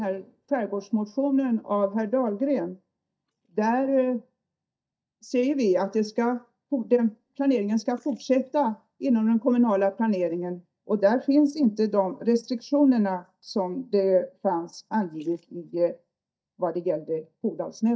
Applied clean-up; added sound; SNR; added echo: neural mask model DeepFilterNet 3.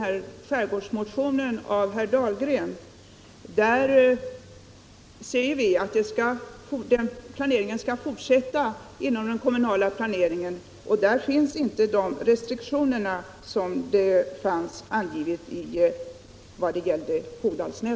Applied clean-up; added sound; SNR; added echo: none; none; none; none.